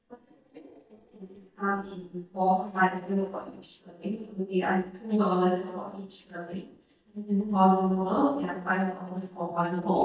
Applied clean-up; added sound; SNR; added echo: neural mask model DeepFilterNet 3.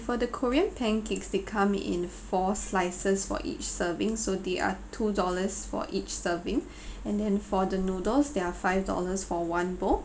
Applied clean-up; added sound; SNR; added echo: none; none; none; none.